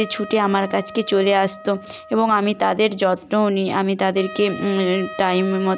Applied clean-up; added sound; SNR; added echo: none; Trumpet; 17 dB; none.